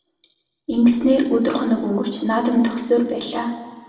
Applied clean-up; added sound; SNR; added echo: none; none; none; reverberation time 1.2 s.